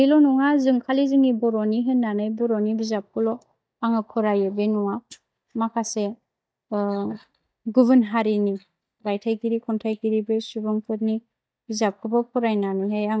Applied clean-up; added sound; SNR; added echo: neural mask model DeepFilterNet 3.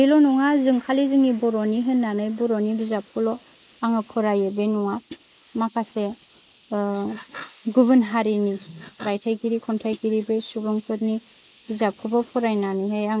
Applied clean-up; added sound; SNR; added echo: neural mask model Resemble Enhance denoiser.